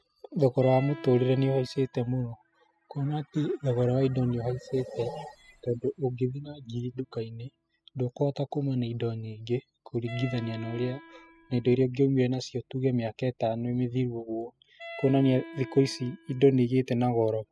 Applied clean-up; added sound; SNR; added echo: classical method spectral subtraction.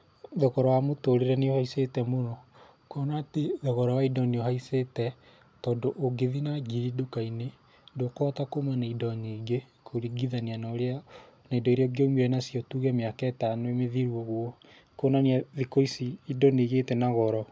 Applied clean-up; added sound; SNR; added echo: none; none; none; none.